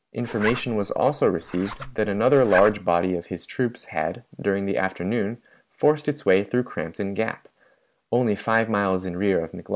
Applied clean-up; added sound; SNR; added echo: none; Zipper (clothing); 10 dB; none.